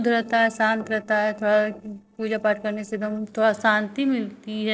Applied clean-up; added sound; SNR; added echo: neural separator model SepFormer DNS4.